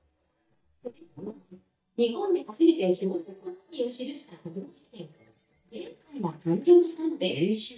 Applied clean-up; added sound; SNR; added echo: neural mask model DeepFilterNet 3.